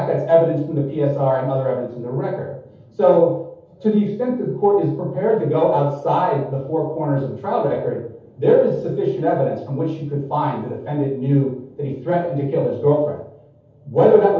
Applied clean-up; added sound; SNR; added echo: none; none; none; reverberation time 0.7 s.